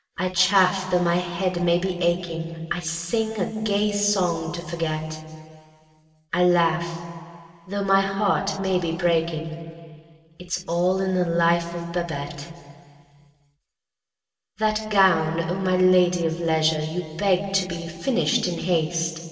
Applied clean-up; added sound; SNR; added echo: none; none; none; reverberation time 2.7 s.